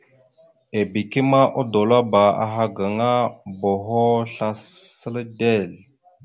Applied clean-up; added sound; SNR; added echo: none; none; none; none.